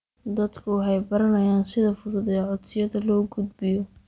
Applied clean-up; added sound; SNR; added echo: none; none; none; none.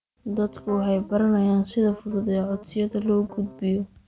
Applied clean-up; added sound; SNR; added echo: none; Piano; 19 dB; none.